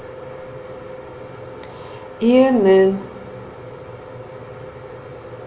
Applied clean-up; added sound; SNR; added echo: none; none; none; reverberation time 0.5 s.